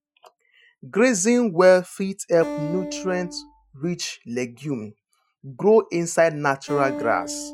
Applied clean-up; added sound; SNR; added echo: classical method Wiener filter.